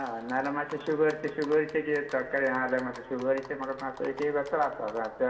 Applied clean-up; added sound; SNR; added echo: none; Livestock, farm animals, working animals; 20 dB; reverberation time 2.1 s.